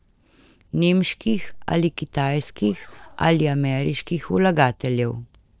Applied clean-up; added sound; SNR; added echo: neural separator model SepFormer DNS4.